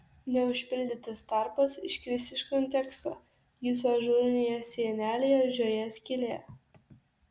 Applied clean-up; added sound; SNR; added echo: none; none; none; none.